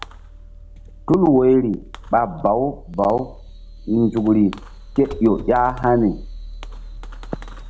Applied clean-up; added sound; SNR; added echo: none; Fireworks; 15 dB; none.